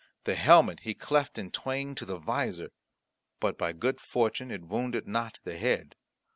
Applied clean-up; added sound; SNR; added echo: none; none; none; none.